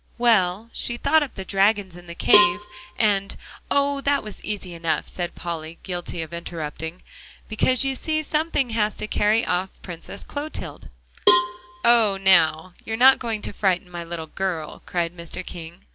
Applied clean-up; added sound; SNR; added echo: none; Cowbell; 1 dB; none.